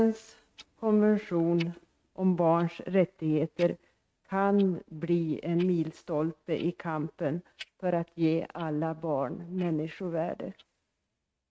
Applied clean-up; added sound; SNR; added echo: neural mask model RNNoise.